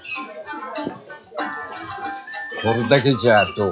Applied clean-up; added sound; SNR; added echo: classical method log-MMSE.